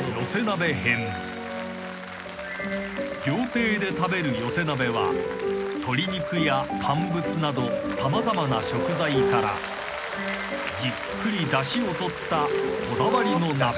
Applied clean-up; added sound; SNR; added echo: none; Applause; 11 dB; none.